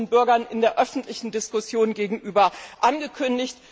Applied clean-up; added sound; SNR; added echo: none; none; none; none.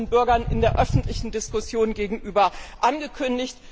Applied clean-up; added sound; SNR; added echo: none; Walk, footsteps; 6 dB; none.